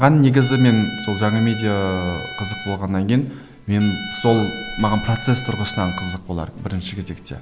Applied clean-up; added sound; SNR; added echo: none; Trumpet; 13 dB; none.